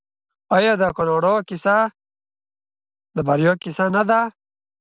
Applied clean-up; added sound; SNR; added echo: none; none; none; none.